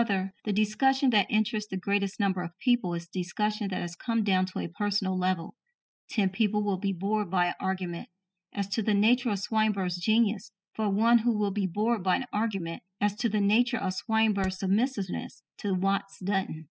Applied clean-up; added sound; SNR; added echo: classical method spectral subtraction.